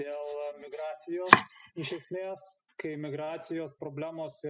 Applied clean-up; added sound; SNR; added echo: classical method spectral subtraction.